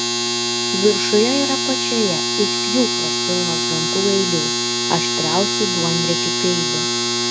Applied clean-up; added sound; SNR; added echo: none; Domestic sounds, home sounds; -3 dB; none.